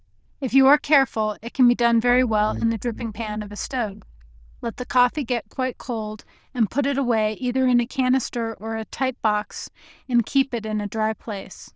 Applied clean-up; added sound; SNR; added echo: neural diffusion model UNIVERSE++.